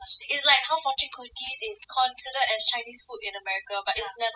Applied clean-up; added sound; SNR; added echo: classical method spectral subtraction.